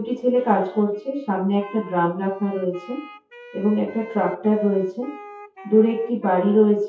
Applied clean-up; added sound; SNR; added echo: classical method WPE with log-MMSE.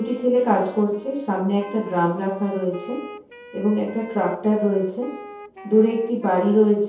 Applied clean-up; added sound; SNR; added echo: none; Wind instrument, woodwind instrument; 20 dB; reverberation time 0.7 s.